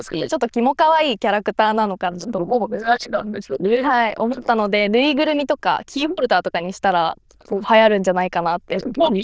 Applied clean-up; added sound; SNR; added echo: neural diffusion model UNIVERSE++.